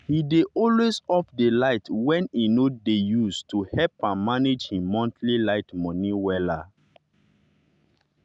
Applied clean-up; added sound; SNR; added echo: none; none; none; none.